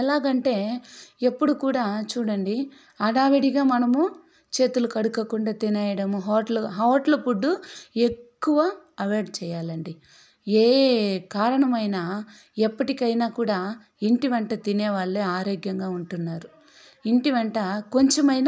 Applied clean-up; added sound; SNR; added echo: none; none; none; none.